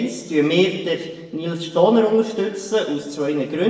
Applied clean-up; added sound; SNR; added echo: none; none; none; reverberation time 1.1 s.